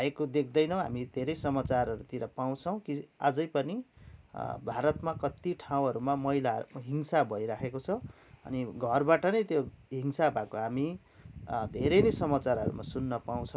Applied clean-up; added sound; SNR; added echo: none; none; none; none.